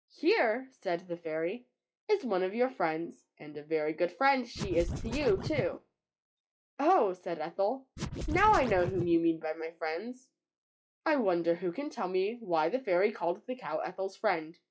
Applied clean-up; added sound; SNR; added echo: classical method log-MMSE.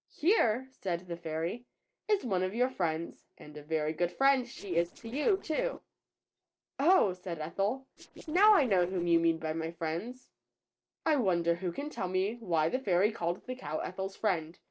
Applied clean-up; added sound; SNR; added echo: neural separator model SepFormer DNS4.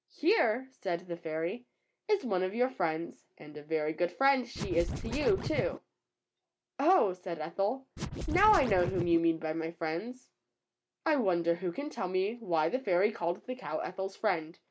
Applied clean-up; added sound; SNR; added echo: none; Scratching (performance technique); 5 dB; none.